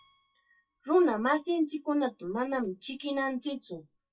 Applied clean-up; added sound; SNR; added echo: classical method WPE with log-MMSE.